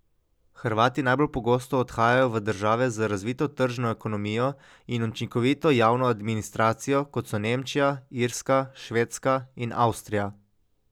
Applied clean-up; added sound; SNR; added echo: none; none; none; none.